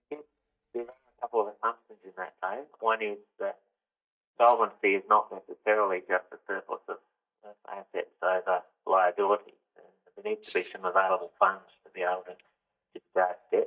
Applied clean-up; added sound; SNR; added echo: neural mask model DeepFilterNet 3.